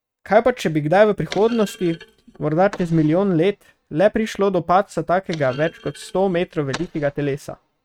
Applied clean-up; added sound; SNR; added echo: neural mask model RNNoise.